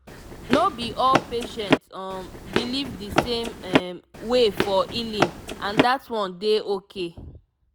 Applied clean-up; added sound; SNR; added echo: none; Run; 0 dB; none.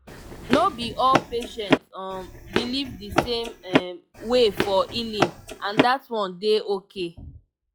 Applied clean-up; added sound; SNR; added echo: classical method log-MMSE.